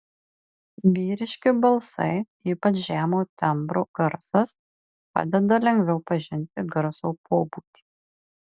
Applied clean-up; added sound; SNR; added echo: none; none; none; none.